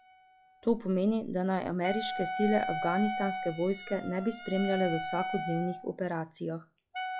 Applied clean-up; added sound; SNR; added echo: classical method log-MMSE.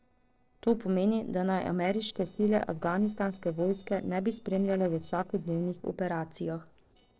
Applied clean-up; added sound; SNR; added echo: neural separator model SepFormer DNS4.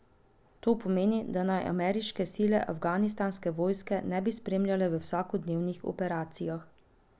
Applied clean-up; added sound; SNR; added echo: none; none; none; none.